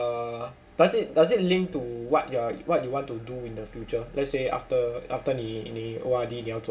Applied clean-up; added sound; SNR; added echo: none; none; none; reverberation time 0.8 s.